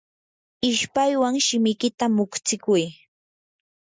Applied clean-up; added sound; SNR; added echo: none; none; none; none.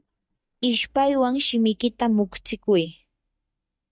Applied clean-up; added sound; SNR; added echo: neural mask model DeepFilterNet 3.